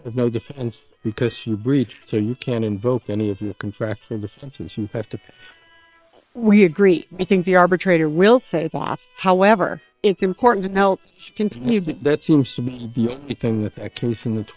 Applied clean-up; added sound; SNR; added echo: neural separator model SepFormer WHAM!.